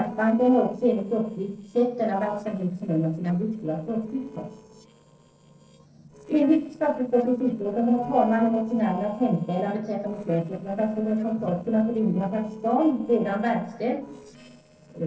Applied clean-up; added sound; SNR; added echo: neural separator model SepFormer DNS4.